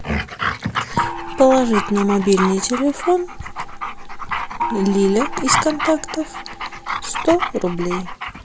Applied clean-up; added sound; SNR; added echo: none; Dog + Gong; 5 dB; none.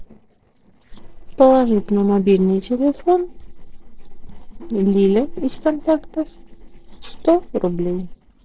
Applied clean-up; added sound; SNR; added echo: neural separator model SepFormer DNS4.